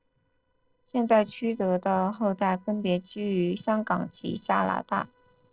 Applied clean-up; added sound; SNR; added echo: neural separator model SepFormer DNS4.